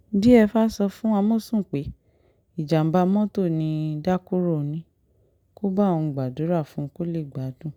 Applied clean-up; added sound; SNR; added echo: none; none; none; none.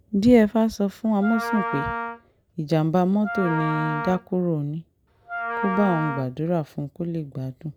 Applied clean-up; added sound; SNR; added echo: none; Wind instrument, woodwind instrument; 6 dB; none.